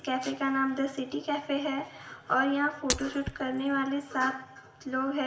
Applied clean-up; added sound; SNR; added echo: none; Shatter; 7 dB; reverberation time 0.7 s.